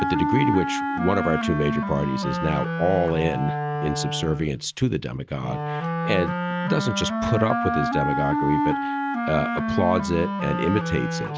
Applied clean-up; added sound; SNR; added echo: none; Wind instrument, woodwind instrument; 1 dB; none.